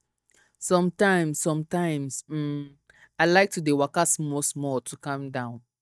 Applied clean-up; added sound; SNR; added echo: neural mask model DeepFilterNet 3.